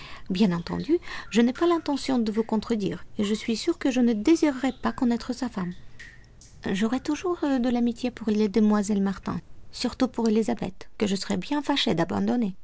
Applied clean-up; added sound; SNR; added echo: none; Drip; 17 dB; none.